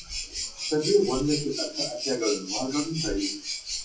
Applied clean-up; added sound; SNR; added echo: classical method WPE with log-MMSE.